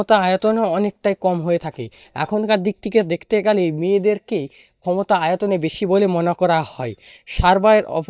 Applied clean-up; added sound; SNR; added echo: neural mask model DeepFilterNet 3.